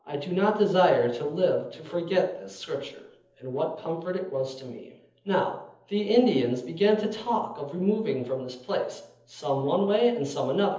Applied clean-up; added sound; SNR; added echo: none; none; none; reverberation time 0.7 s.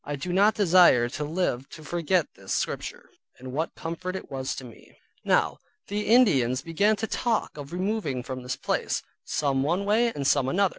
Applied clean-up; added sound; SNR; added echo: none; none; none; none.